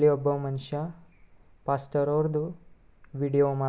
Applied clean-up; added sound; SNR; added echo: none; none; none; none.